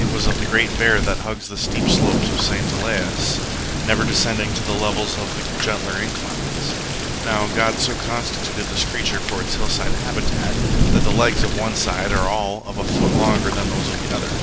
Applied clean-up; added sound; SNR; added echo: none; Thunder / Rain; -3 dB; none.